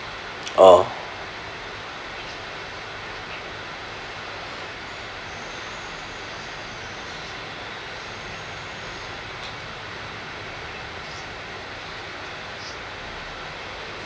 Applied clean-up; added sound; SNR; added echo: none; none; none; none.